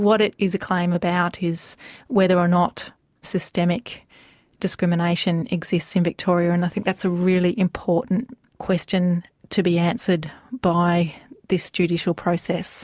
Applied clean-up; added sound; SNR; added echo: none; none; none; none.